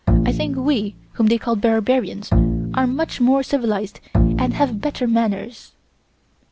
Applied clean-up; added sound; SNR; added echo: none; Bowed string instrument; 2 dB; none.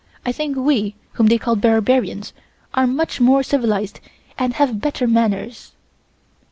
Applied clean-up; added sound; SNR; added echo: none; none; none; none.